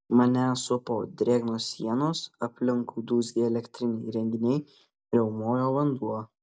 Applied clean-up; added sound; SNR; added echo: none; none; none; none.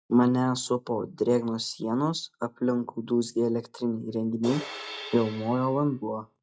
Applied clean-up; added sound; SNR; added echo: classical method log-MMSE.